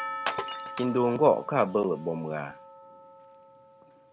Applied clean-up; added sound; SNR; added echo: none; Percussion + Glass; 10 dB; none.